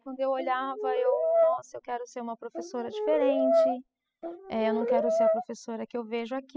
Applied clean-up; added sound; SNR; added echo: classical method spectral subtraction.